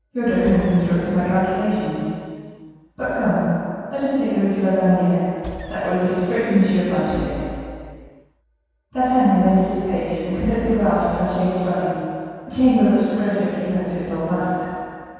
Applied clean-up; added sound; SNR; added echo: none; Engine; 17 dB; reverberation time 2.1 s.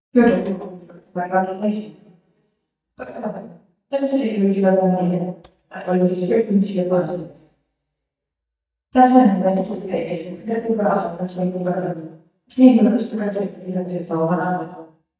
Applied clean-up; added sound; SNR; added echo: neural mask model DeepFilterNet 3.